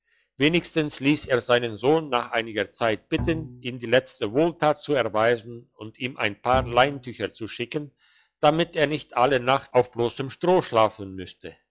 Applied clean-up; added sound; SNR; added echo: classical method log-MMSE.